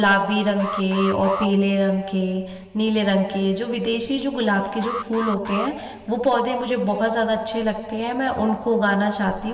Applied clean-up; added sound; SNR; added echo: none; Alarm; 11 dB; reverberation time 2.2 s.